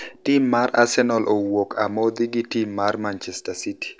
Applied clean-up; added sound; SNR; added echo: none; none; none; none.